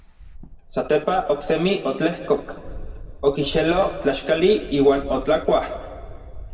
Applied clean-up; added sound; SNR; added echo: none; Wind / Bird; 15 dB; reverberation time 1.8 s.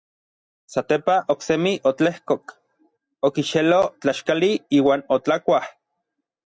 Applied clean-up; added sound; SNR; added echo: none; none; none; none.